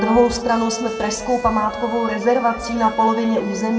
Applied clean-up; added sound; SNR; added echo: none; Bowed string instrument; 12 dB; reverberation time 1.4 s.